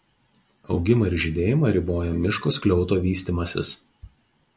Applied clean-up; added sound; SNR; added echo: none; none; none; none.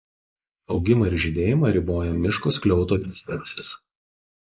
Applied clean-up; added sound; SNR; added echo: neural mask model Resemble Enhance denoiser.